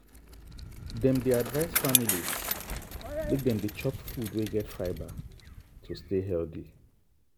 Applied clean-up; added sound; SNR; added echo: none; Bicycle; 3 dB; none.